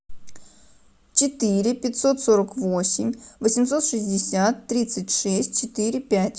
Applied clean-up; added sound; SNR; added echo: none; none; none; none.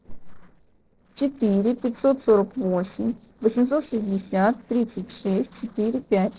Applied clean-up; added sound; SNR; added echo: neural separator model SepFormer DNS4.